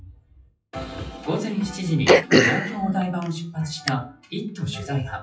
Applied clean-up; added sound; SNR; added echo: classical method WPE with log-MMSE.